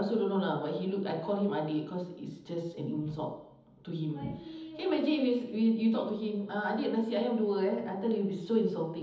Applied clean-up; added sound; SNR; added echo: none; none; none; reverberation time 1.3 s.